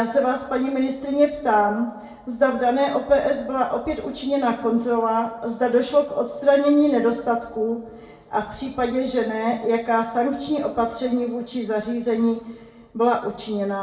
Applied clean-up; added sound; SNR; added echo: none; none; none; reverberation time 0.6 s.